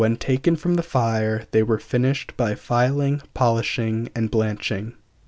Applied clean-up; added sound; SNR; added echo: none; none; none; none.